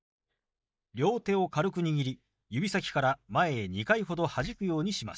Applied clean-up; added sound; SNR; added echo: neural mask model DeepFilterNet 3.